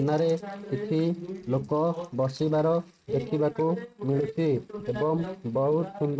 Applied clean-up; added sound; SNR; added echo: neural mask model RNNoise.